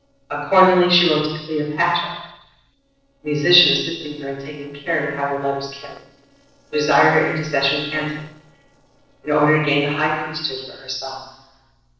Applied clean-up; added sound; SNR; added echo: neural separator model SepFormer DNS4.